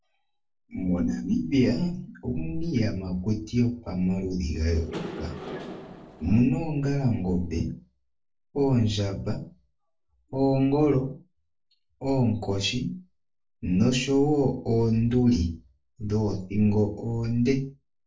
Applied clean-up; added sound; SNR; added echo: neural separator model SepFormer DNS4.